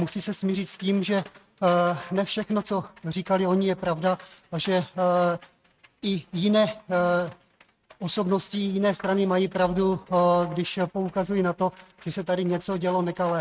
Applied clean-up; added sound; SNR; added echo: neural mask model RNNoise.